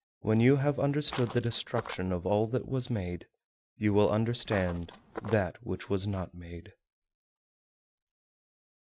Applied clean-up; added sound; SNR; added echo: neural mask model RNNoise.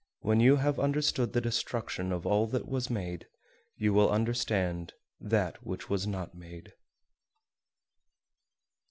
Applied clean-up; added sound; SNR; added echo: none; none; none; none.